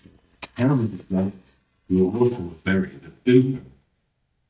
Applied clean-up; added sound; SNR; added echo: neural mask model DeepFilterNet 3.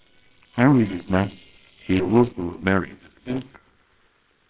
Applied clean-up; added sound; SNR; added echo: neural separator model SepFormer WHAMR!.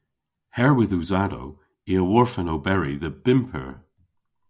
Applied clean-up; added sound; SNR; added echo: none; none; none; none.